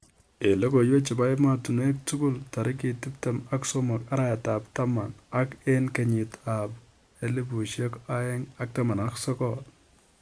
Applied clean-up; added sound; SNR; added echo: none; none; none; none.